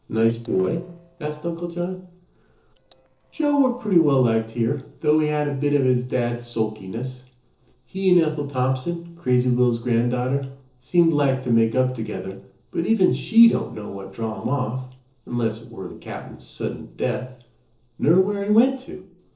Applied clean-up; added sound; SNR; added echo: neural separator model SepFormer DNS4.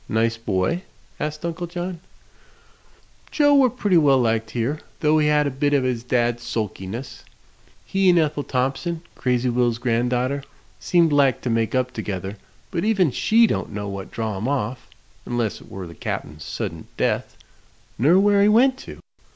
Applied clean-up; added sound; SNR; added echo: none; none; none; none.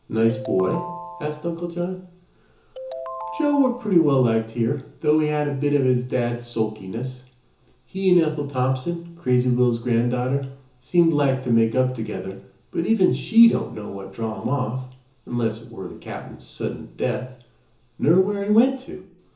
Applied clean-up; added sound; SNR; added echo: none; Ringtone; 12 dB; reverberation time 0.7 s.